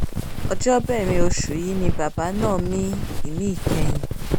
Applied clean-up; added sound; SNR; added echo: none; Walk, footsteps; -3 dB; none.